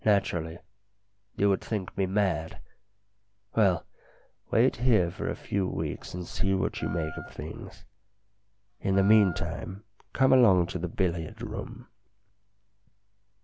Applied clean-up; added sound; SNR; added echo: none; Wind instrument, woodwind instrument; 15 dB; none.